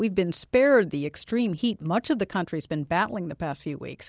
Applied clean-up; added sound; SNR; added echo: none; none; none; none.